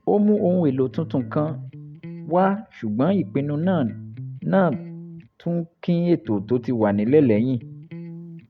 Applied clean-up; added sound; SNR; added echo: none; Electric guitar; 15 dB; none.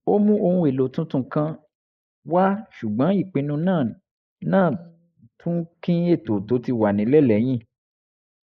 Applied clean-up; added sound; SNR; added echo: neural mask model Resemble Enhance denoiser.